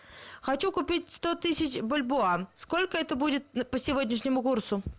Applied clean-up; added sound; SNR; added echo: none; none; none; none.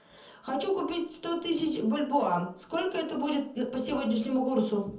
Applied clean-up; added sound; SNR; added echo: none; none; none; reverberation time 0.6 s.